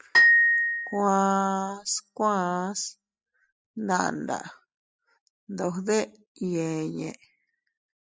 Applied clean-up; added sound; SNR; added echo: classical method spectral subtraction.